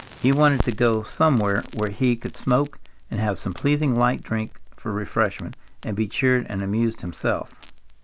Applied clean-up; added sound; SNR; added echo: none; Crackle; 13 dB; none.